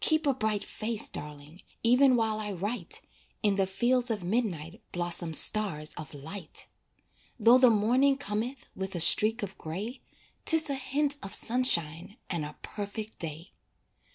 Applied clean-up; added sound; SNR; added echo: none; none; none; none.